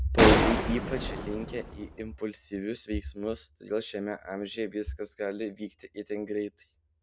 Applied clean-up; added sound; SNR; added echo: none; Gunshot, gunfire; -4 dB; none.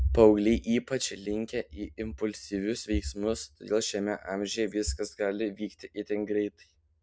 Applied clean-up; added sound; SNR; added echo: none; none; none; none.